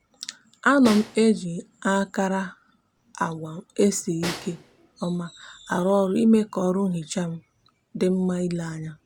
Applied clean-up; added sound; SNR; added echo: none; Snare drum; 16 dB; none.